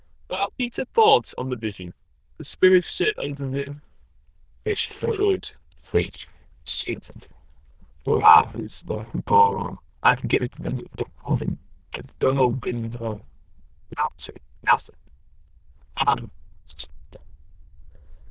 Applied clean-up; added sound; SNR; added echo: neural diffusion model UNIVERSE++.